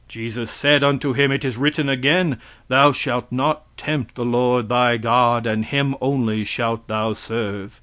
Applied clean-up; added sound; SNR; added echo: none; none; none; none.